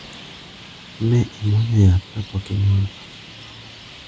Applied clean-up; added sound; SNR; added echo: none; Traffic noise, roadway noise; 18 dB; none.